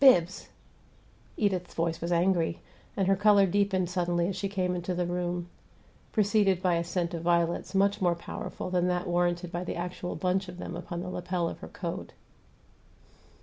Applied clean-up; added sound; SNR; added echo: none; none; none; none.